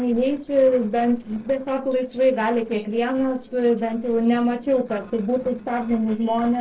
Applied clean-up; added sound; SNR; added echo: neural separator model SepFormer DNS4.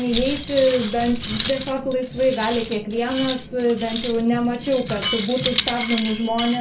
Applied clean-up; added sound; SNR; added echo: none; Cutlery, silverware; 8 dB; reverberation time 0.3 s.